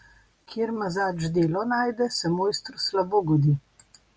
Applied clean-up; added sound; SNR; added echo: none; none; none; none.